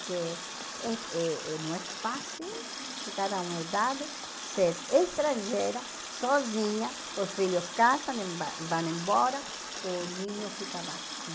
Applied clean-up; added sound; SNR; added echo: none; Water tap, faucet; 8 dB; none.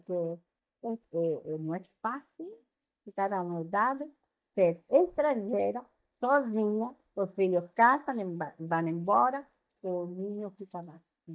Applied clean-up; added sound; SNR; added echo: neural mask model DeepFilterNet 3.